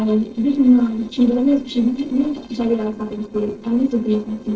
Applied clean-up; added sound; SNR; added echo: neural separator model SepFormer DNS4.